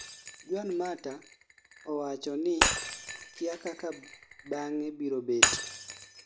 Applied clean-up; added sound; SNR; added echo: none; Shatter; -1 dB; none.